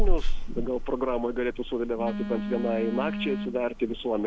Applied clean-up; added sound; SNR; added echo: none; Telephone; -2 dB; none.